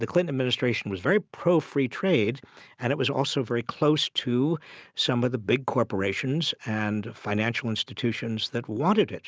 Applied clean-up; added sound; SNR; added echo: none; none; none; none.